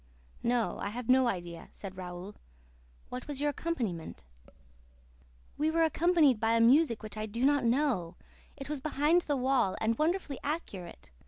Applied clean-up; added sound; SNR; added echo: none; none; none; none.